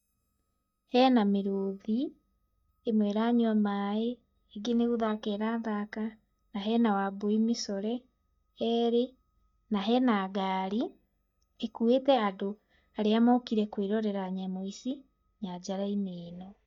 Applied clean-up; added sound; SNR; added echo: neural mask model DeepFilterNet 3.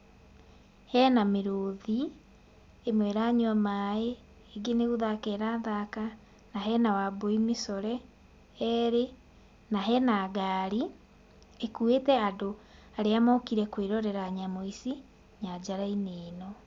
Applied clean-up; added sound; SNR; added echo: none; none; none; none.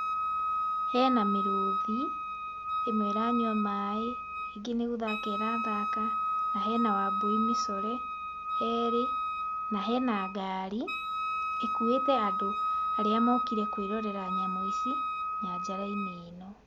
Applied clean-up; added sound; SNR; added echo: none; Wind instrument, woodwind instrument; -1 dB; none.